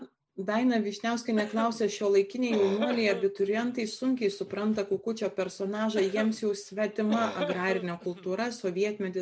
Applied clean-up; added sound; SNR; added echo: none; Cough; 11 dB; none.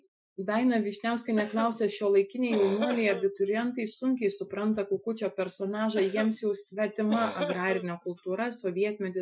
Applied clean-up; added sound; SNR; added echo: classical method Wiener filter.